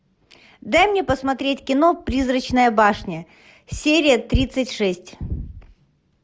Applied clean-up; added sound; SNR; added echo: none; none; none; none.